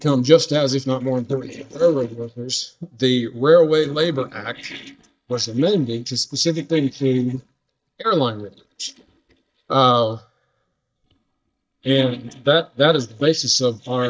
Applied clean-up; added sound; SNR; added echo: neural mask model DeepFilterNet 3.